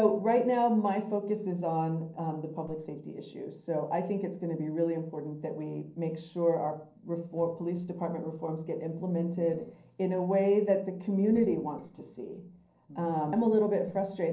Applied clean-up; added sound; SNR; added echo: neural separator model SepFormer DNS4.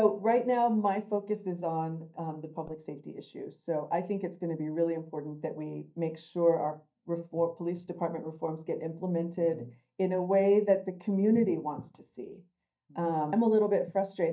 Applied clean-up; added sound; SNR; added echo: neural mask model DeepFilterNet 3.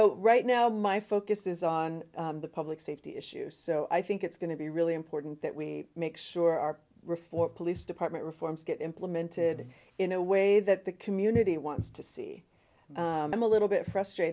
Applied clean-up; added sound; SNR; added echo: none; none; none; none.